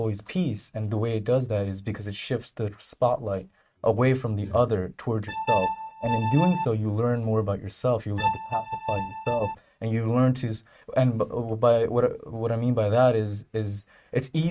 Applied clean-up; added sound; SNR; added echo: neural mask model RNNoise.